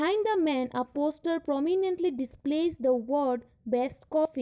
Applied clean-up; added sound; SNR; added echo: none; none; none; none.